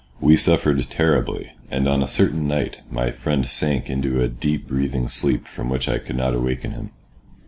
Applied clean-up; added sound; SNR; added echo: none; none; none; none.